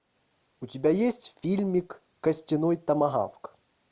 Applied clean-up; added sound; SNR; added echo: none; none; none; none.